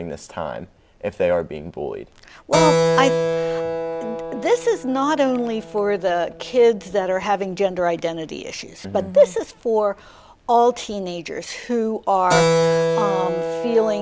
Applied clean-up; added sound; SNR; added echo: none; Keyboard (musical); 3 dB; none.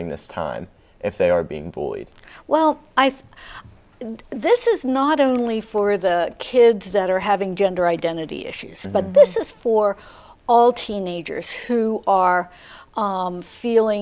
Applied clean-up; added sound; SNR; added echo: none; none; none; none.